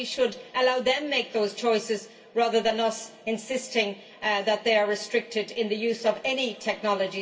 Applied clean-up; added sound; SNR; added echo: none; none; none; reverberation time 0.2 s.